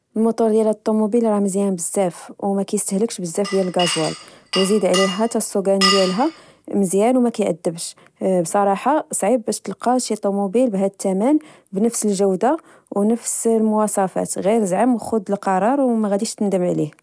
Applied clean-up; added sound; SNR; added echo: none; Glass; 6 dB; none.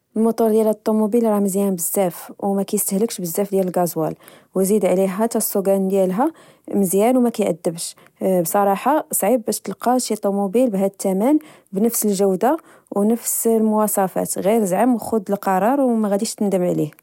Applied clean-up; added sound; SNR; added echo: none; none; none; none.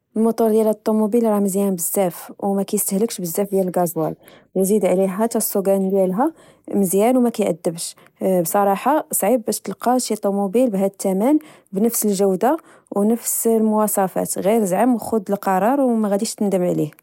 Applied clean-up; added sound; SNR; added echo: neural mask model Resemble Enhance denoiser.